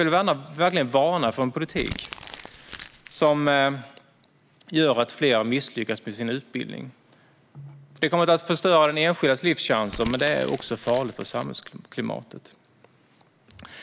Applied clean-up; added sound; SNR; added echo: none; Crumpling, crinkling; 15 dB; none.